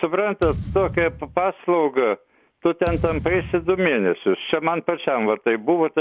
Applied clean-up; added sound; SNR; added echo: none; Thump, thud; 10 dB; none.